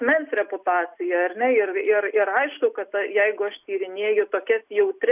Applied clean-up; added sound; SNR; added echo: none; none; none; none.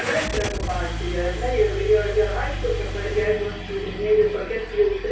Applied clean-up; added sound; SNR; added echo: none; Engine starting / Car; 5 dB; reverberation time 0.6 s.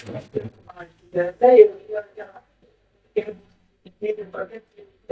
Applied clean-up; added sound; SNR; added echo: neural mask model DeepFilterNet 3.